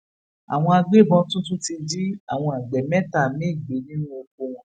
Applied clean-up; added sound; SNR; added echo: none; none; none; none.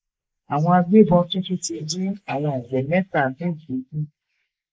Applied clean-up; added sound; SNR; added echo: neural mask model Resemble Enhance denoiser.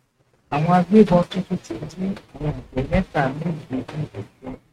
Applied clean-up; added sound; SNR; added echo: neural mask model RNNoise.